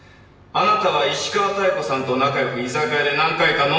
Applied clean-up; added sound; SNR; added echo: none; none; none; reverberation time 1.1 s.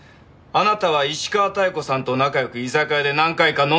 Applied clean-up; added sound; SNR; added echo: none; none; none; none.